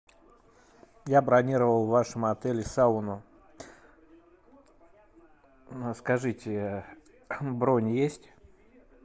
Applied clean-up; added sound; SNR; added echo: none; none; none; none.